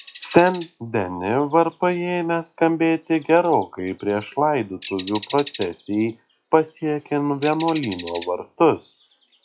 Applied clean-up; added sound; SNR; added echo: classical method log-MMSE.